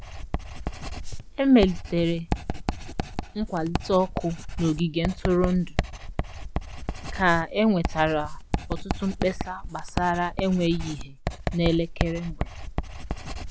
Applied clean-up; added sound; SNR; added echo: none; Writing; 5 dB; none.